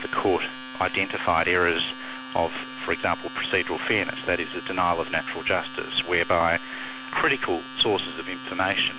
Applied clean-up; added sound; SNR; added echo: none; Domestic sounds, home sounds; 12 dB; none.